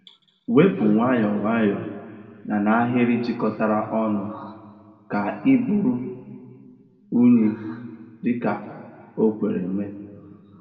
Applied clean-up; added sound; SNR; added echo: none; none; none; reverberation time 1.5 s.